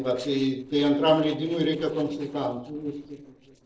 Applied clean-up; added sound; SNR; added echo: neural separator model SepFormer DNS4.